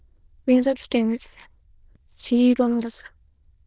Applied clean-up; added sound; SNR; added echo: neural diffusion model UNIVERSE++.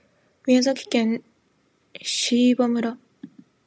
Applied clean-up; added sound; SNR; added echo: none; none; none; none.